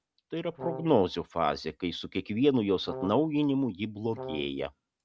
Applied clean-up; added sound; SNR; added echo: none; Brass instrument; 12 dB; none.